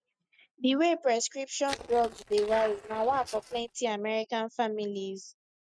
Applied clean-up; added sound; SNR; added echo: neural mask model RNNoise.